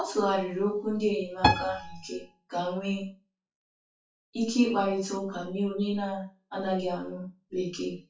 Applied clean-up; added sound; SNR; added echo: classical method WPE with log-MMSE.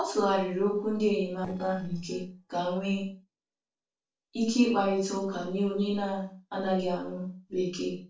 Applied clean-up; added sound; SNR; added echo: neural separator model SepFormer DNS4.